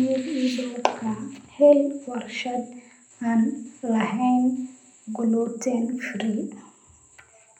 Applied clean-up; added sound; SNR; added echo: none; none; none; reverberation time 0.5 s.